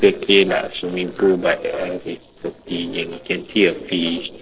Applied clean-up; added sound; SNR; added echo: neural separator model SepFormer DNS4.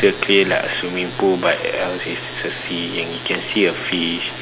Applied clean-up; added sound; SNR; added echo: none; none; none; none.